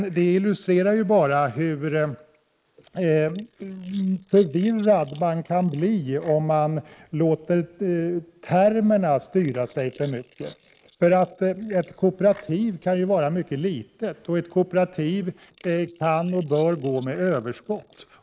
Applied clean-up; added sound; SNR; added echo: neural mask model Resemble Enhance denoiser.